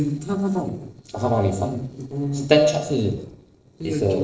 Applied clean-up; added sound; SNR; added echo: neural separator model SepFormer DNS4.